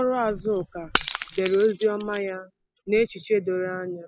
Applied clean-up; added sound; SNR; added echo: classical method spectral subtraction.